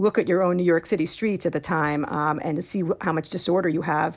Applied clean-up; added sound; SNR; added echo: none; none; none; none.